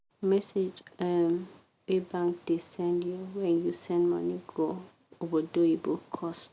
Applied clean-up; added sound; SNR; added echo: none; none; none; none.